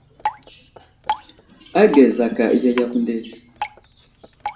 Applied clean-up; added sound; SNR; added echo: none; Drip; 12 dB; reverberation time 0.4 s.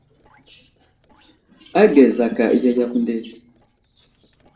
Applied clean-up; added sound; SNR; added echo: neural separator model SepFormer DNS4.